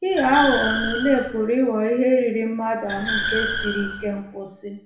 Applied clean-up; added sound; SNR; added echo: none; Car; 6 dB; reverberation time 0.7 s.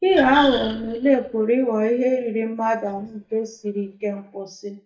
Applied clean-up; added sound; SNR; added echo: neural mask model DeepFilterNet 3.